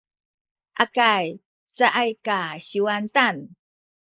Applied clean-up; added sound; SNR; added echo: neural mask model Resemble Enhance denoiser.